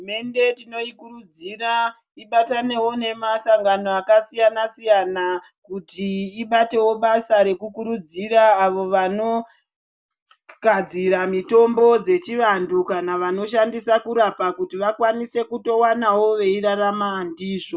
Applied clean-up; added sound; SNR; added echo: none; none; none; none.